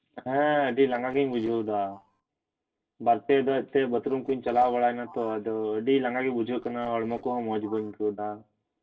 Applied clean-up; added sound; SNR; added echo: neural separator model SepFormer DNS4.